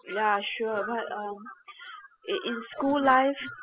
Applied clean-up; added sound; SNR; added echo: classical method spectral subtraction.